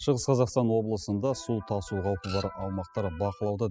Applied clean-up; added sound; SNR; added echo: classical method spectral subtraction.